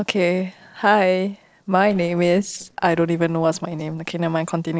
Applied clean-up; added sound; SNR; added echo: neural separator model SepFormer DNS4.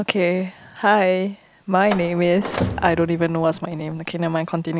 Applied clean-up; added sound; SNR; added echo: none; Slam; 11 dB; none.